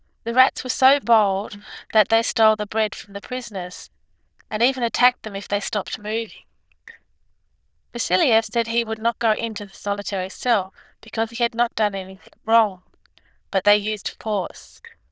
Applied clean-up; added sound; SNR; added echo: neural diffusion model UNIVERSE++.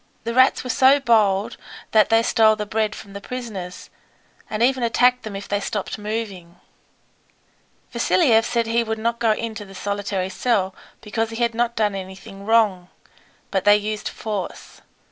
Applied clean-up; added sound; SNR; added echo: none; none; none; none.